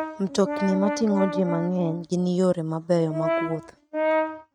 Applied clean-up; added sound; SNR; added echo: neural mask model RNNoise.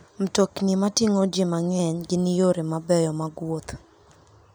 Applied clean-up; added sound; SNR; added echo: none; none; none; none.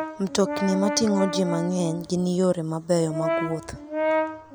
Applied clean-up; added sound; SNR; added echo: none; Brass instrument; 4 dB; none.